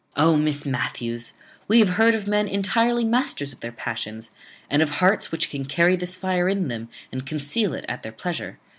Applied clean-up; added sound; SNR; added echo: none; none; none; none.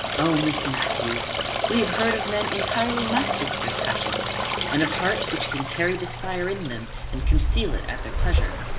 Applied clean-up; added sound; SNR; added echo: none; Stream; -2 dB; reverberation time 0.4 s.